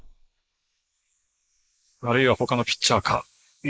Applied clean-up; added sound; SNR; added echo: neural mask model Resemble Enhance denoiser.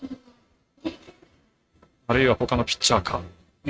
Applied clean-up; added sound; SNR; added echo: neural mask model RNNoise.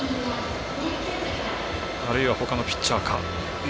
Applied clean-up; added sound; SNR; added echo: none; none; none; none.